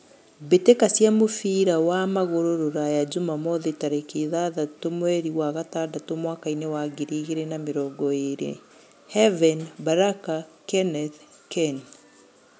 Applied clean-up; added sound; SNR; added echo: none; none; none; none.